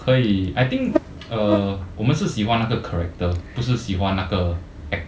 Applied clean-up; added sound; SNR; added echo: none; Buzz; 3 dB; none.